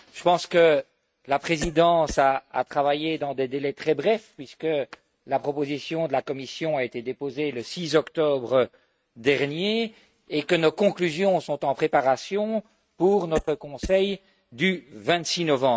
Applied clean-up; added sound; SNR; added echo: neural mask model RNNoise.